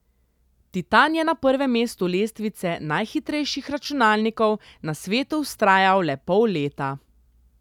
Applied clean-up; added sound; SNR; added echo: none; none; none; none.